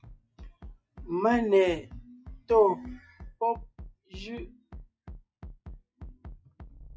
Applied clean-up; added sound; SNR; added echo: classical method log-MMSE.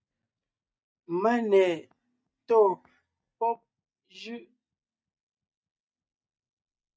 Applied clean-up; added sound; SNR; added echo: neural mask model DeepFilterNet 3.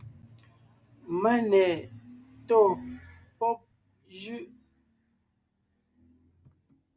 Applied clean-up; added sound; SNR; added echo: none; none; none; none.